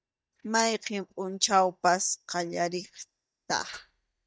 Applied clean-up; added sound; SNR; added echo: neural mask model DeepFilterNet 3.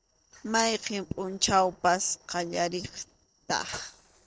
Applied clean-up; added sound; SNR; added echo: neural separator model SepFormer DNS4.